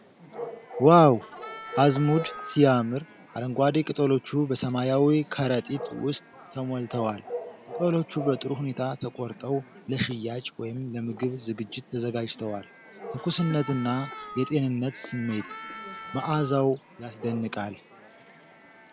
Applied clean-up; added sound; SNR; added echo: none; Harmonica + Bark / Chatter / Chirp, tweet / Livestock, farm animals, working animals; 14 dB; none.